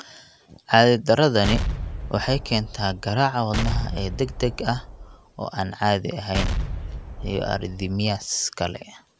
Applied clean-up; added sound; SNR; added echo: none; Explosion; 5 dB; none.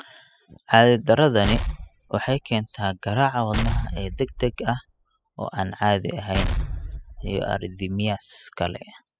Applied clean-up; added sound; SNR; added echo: classical method spectral subtraction.